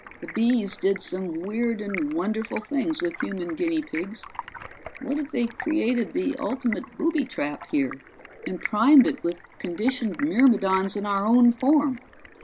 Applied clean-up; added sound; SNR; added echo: none; Stream; 16 dB; none.